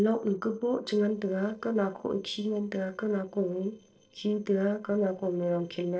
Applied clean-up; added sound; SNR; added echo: neural separator model SepFormer DNS4.